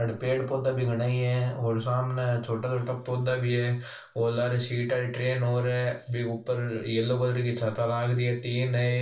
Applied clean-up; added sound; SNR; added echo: none; none; none; reverberation time 0.3 s.